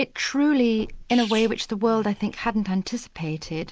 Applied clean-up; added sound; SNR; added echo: none; Sneeze; 18 dB; none.